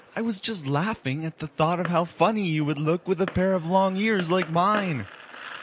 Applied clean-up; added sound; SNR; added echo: none; Fireworks; 17 dB; none.